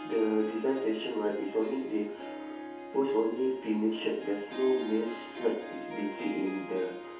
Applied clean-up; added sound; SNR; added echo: none; Harp; 11 dB; reverberation time 0.6 s.